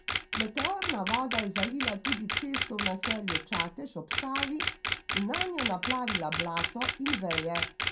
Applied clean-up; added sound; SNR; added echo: none; Camera; -2 dB; reverberation time 0.2 s.